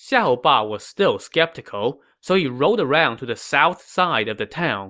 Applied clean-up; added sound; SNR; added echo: none; none; none; none.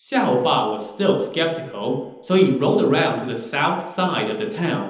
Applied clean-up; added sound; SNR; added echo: none; none; none; reverberation time 0.9 s.